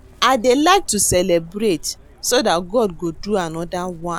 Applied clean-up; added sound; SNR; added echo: none; Chirp, tweet; 19 dB; none.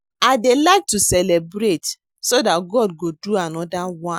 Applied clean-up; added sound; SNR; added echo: none; none; none; none.